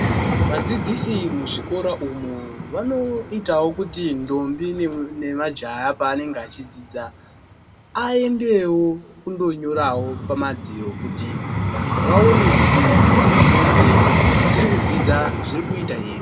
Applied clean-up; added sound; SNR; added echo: none; Vehicle; -3 dB; reverberation time 1.1 s.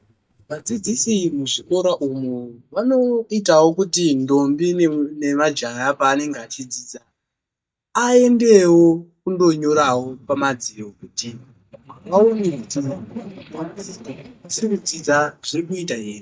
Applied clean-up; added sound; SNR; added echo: neural mask model DeepFilterNet 3.